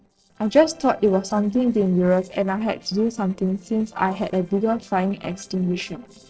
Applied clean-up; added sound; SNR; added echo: neural separator model SepFormer DNS4.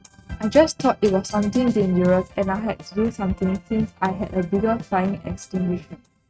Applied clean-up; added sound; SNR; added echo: neural mask model RNNoise.